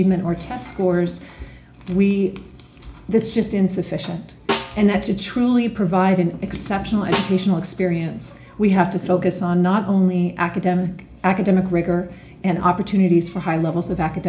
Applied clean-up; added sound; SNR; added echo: none; Snare drum; 12 dB; reverberation time 0.4 s.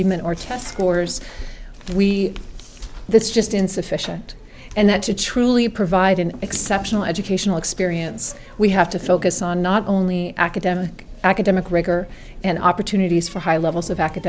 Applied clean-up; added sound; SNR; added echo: none; none; none; none.